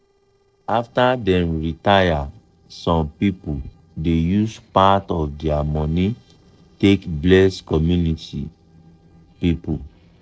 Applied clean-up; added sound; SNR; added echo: neural separator model SepFormer DNS4.